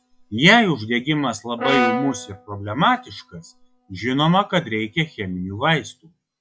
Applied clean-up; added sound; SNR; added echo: classical method log-MMSE.